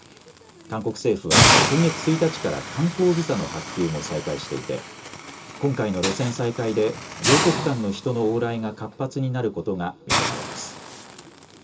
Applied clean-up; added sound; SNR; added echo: none; Hiss; 1 dB; reverberation time 0.2 s.